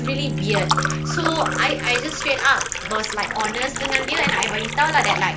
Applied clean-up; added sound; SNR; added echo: none; Bowed string instrument + Liquid; 2 dB; none.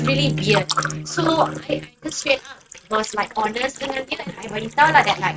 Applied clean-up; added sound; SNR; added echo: neural mask model RNNoise.